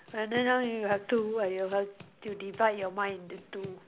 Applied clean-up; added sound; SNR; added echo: none; Run; 20 dB; none.